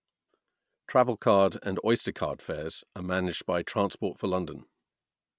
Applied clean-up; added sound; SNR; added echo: none; none; none; none.